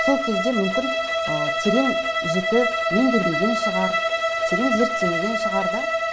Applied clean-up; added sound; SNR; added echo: none; Bowed string instrument; -2 dB; none.